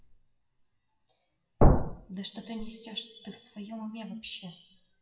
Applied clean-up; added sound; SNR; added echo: classical method WPE with log-MMSE.